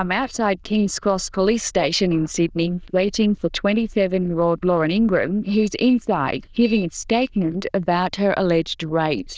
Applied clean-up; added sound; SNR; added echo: neural diffusion model UNIVERSE++.